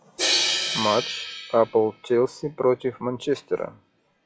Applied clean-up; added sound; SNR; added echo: classical method log-MMSE.